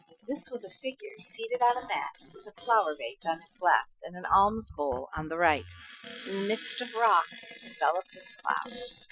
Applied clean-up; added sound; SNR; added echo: classical method Wiener filter.